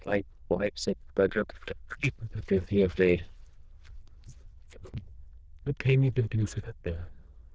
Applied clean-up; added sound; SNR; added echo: neural diffusion model UNIVERSE++.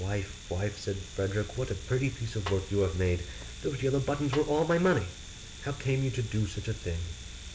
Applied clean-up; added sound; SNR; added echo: none; Domestic sounds, home sounds + Snare drum; 16 dB; none.